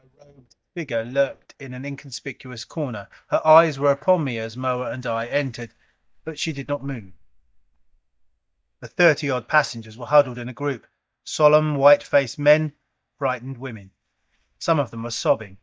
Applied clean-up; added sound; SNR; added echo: neural mask model DeepFilterNet 3.